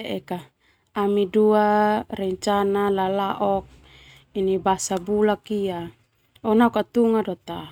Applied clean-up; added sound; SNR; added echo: none; none; none; none.